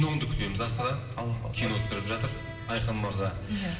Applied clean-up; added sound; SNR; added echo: none; Accordion; 12 dB; reverberation time 2.9 s.